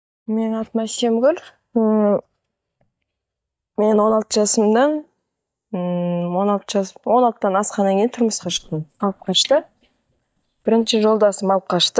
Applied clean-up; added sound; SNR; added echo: neural mask model DeepFilterNet 3.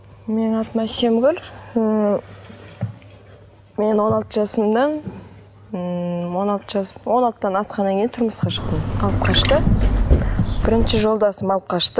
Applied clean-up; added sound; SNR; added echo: none; Trickle, dribble / Chirp, tweet; -2 dB; none.